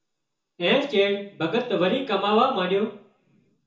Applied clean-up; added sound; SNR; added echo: none; none; none; reverberation time 0.6 s.